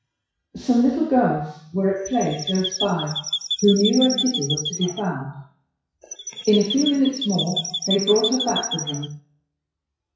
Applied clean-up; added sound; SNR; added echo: classical method WPE with log-MMSE.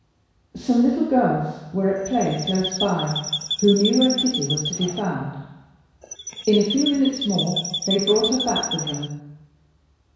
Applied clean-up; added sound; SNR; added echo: none; Chirp, tweet; 5 dB; reverberation time 1.1 s.